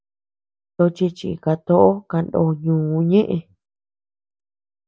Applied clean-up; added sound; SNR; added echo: none; none; none; none.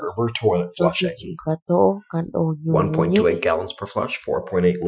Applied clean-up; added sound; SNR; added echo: classical method Wiener filter.